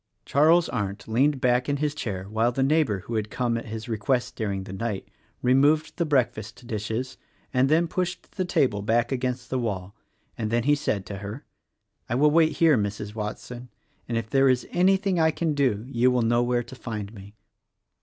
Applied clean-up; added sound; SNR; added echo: none; none; none; none.